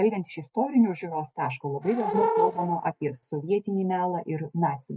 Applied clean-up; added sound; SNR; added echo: neural mask model RNNoise.